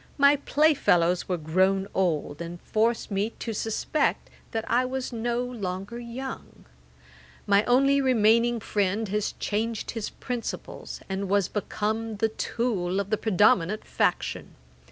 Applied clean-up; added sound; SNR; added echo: none; none; none; none.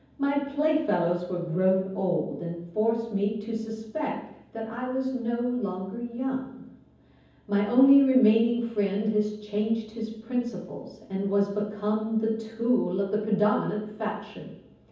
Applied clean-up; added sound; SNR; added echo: none; none; none; reverberation time 0.9 s.